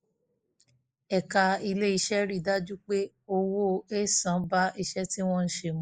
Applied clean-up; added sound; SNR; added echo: neural mask model Resemble Enhance denoiser.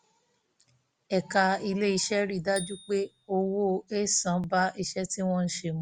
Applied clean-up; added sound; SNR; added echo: none; Bicycle bell; 20 dB; none.